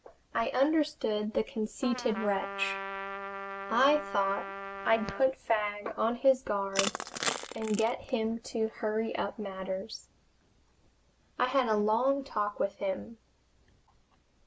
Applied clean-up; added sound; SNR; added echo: none; Trumpet + Crushing; 7 dB; none.